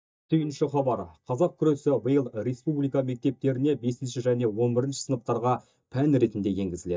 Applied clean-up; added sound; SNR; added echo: neural mask model DeepFilterNet 3.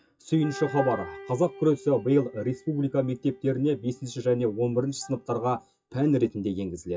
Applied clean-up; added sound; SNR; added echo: classical method WPE with log-MMSE.